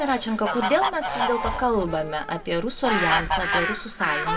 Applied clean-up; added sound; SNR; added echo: none; Fowl; 2 dB; reverberation time 1.2 s.